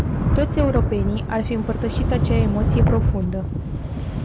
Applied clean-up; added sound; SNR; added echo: none; Thunder / Rain; -4 dB; none.